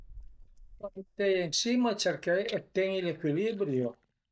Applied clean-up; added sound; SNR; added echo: neural mask model DeepFilterNet 3.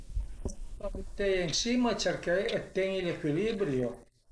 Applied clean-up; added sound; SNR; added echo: neural mask model Resemble Enhance denoiser.